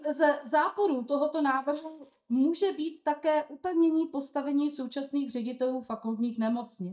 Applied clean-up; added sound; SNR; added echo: neural mask model DeepFilterNet 3.